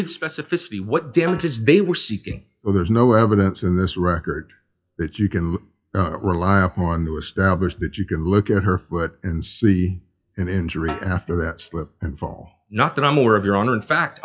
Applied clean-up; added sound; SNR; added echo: classical method WPE with log-MMSE.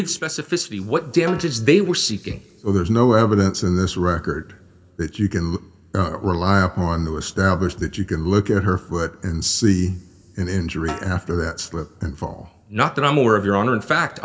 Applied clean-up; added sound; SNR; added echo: none; Snare drum; 20 dB; reverberation time 1.5 s.